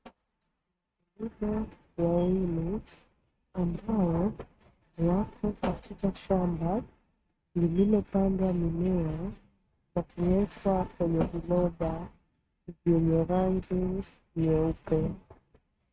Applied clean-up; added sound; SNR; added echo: neural mask model RNNoise.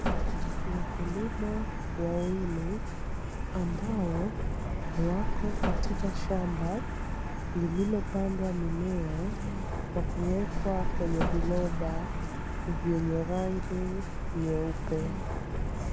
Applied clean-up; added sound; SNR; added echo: none; Truck; -2 dB; none.